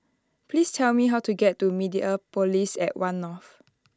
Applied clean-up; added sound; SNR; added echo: none; none; none; none.